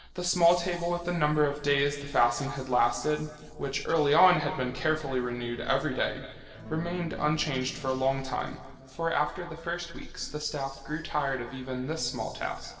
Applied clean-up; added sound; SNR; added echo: neural separator model SepFormer DNS4.